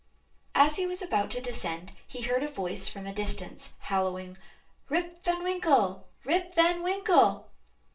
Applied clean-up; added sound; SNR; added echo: neural separator model SepFormer DNS4.